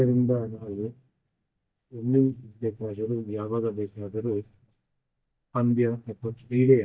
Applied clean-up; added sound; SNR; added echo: neural mask model DeepFilterNet 3.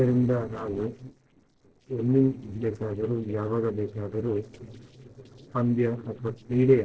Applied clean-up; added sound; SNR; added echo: neural separator model SepFormer DNS4.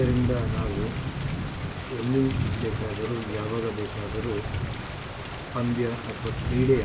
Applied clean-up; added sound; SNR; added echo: none; Thunder / Rain; 2 dB; reverberation time 0.2 s.